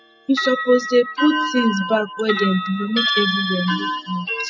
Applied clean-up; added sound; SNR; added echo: classical method spectral subtraction.